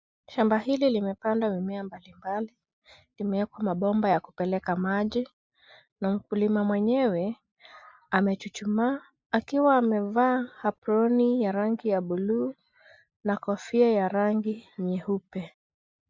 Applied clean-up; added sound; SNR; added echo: neural mask model Resemble Enhance denoiser.